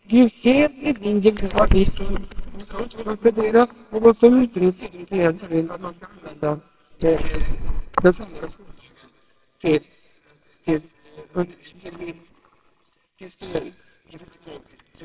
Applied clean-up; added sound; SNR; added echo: neural separator model SepFormer WHAMR!.